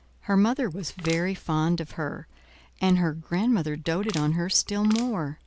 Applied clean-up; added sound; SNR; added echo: none; Crushing; 15 dB; none.